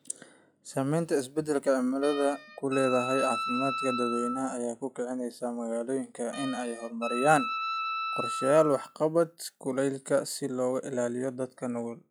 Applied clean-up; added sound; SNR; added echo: classical method log-MMSE.